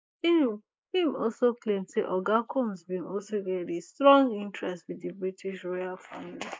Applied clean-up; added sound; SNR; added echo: neural mask model Resemble Enhance denoiser.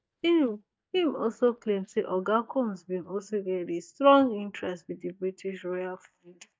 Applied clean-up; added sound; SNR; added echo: neural mask model DeepFilterNet 3.